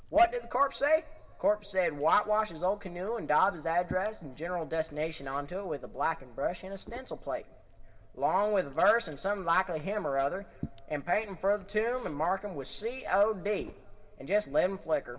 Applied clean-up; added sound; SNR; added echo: none; Liquid; 17 dB; reverberation time 2.7 s.